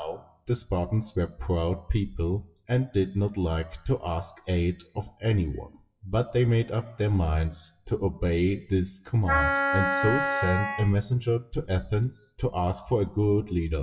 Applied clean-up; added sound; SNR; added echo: classical method WPE with log-MMSE.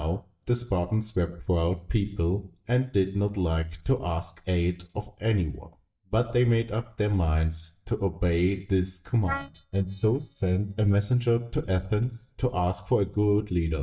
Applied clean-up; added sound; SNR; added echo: neural mask model DeepFilterNet 3.